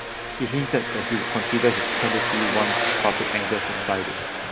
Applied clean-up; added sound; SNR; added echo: none; Engine; -1 dB; none.